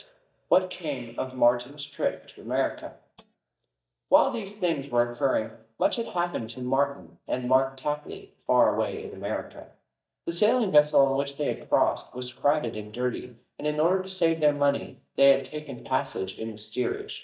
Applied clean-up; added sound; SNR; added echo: neural mask model DeepFilterNet 3.